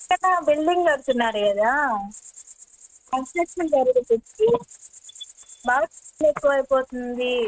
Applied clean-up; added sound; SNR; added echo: neural mask model RNNoise.